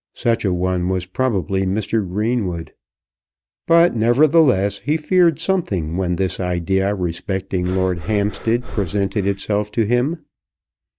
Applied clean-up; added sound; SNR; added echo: neural mask model DeepFilterNet 3.